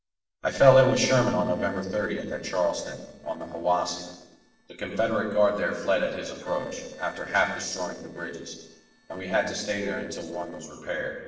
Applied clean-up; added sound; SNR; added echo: neural separator model SepFormer DNS4.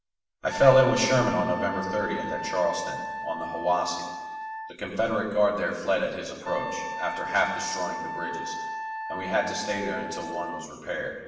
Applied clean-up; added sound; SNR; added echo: none; Wind instrument, woodwind instrument; 8 dB; reverberation time 1.1 s.